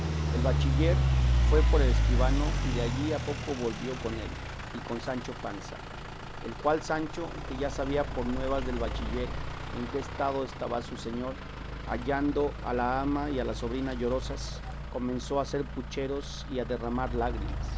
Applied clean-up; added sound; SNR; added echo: none; Idling / Truck; -2 dB; none.